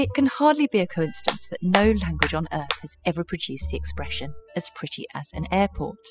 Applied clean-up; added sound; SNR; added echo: classical method spectral subtraction.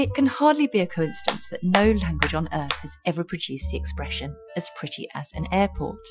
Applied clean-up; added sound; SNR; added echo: classical method Wiener filter.